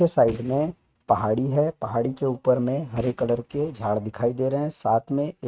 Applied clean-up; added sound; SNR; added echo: neural mask model RNNoise.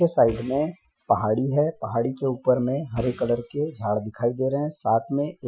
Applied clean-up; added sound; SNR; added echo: classical method Wiener filter.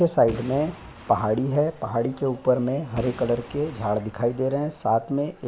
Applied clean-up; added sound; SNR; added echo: none; Boom; 18 dB; none.